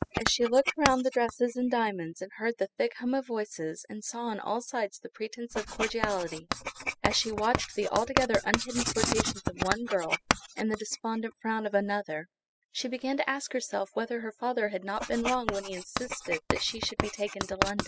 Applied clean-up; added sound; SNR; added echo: classical method spectral subtraction.